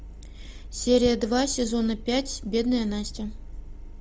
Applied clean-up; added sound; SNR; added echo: none; none; none; none.